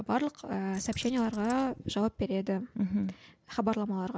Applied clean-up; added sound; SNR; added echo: none; Keys jangling; 19 dB; none.